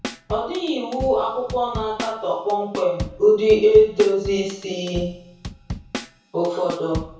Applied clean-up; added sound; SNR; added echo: none; Drum kit; 13 dB; reverberation time 0.6 s.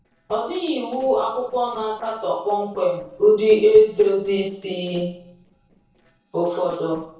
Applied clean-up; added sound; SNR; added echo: neural separator model SepFormer DNS4.